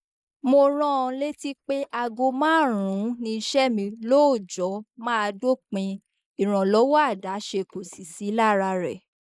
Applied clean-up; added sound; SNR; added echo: neural mask model Resemble Enhance denoiser.